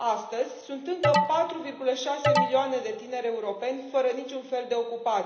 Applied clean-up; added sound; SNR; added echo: none; Alarm; -1 dB; reverberation time 0.8 s.